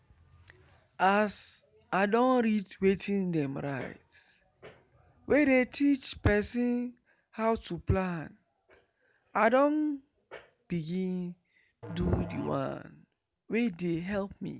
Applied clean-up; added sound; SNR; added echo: none; Musical instrument; 17 dB; none.